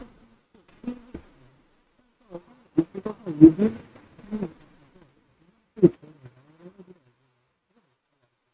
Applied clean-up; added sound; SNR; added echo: neural mask model RNNoise.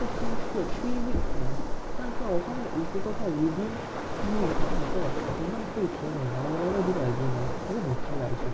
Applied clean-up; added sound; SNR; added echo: none; Waves, surf; -4 dB; none.